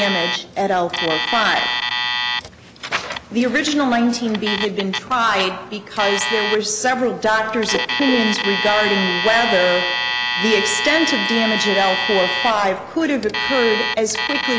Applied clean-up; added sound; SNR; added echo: none; Alarm; 3 dB; none.